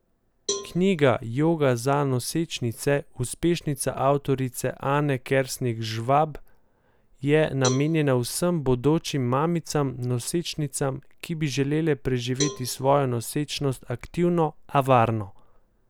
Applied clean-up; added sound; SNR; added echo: none; Cowbell; 15 dB; none.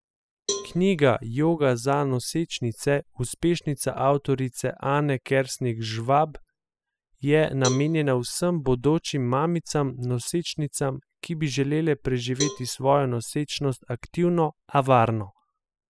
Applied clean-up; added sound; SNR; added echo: classical method spectral subtraction.